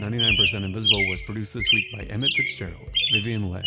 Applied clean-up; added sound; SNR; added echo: none; Chirp, tweet; -5 dB; none.